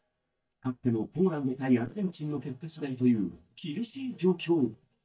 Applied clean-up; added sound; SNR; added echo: neural mask model DeepFilterNet 3.